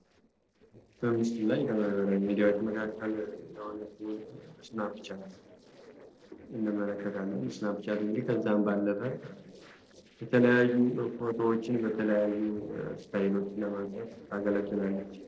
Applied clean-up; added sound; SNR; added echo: neural separator model SepFormer DNS4.